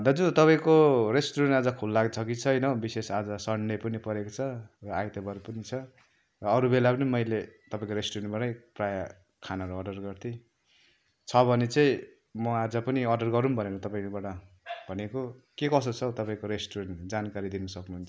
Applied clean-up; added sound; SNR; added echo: none; none; none; none.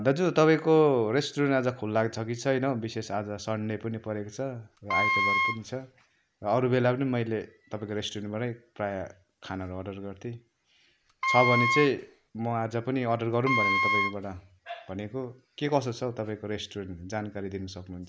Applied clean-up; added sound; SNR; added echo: none; Wind instrument, woodwind instrument; -1 dB; none.